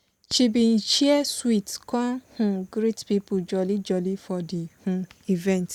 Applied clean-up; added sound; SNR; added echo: none; none; none; none.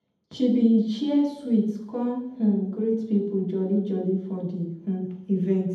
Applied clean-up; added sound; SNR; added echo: none; none; none; reverberation time 0.8 s.